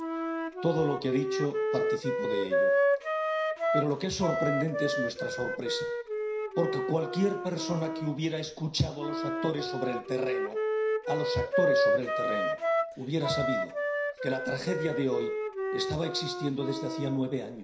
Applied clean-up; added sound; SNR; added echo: none; Wind instrument, woodwind instrument; -2 dB; reverberation time 0.5 s.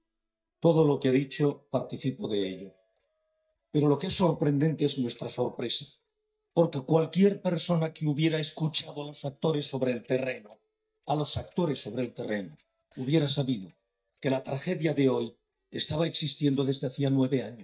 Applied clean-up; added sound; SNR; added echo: neural mask model DeepFilterNet 3.